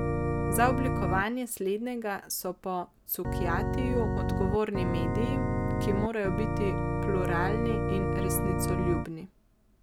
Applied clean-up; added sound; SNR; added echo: none; Organ; -2 dB; none.